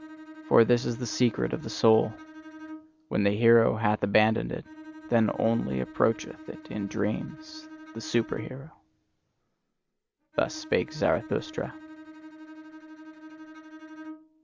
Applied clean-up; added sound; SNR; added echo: none; Bowed string instrument; 17 dB; none.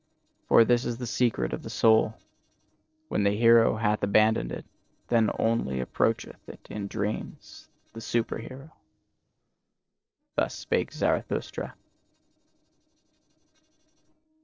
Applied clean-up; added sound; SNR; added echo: neural separator model SepFormer DNS4.